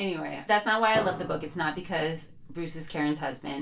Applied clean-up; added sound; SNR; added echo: none; Piano; 12 dB; reverberation time 0.3 s.